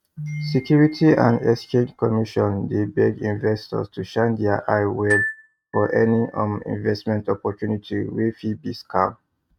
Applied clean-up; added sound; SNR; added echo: neural mask model RNNoise.